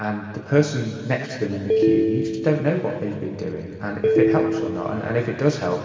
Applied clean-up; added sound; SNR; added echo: none; Telephone; -1 dB; reverberation time 2.4 s.